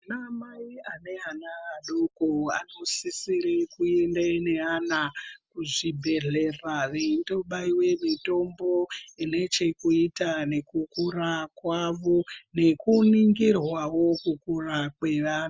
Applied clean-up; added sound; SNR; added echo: none; none; none; none.